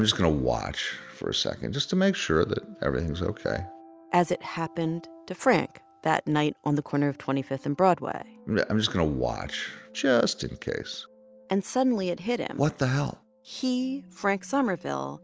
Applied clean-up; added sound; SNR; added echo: none; none; none; none.